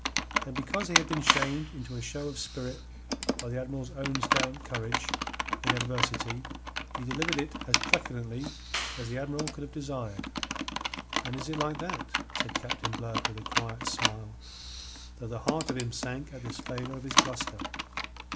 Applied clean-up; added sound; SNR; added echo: none; Computer keyboard + Clapping; -4 dB; none.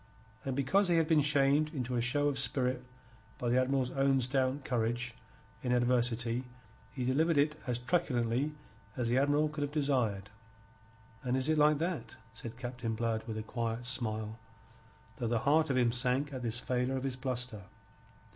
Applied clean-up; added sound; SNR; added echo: none; none; none; none.